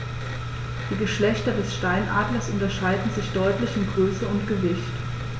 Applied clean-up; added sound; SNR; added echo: none; none; none; none.